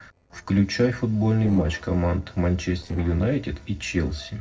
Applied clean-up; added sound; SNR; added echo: neural separator model SepFormer DNS4.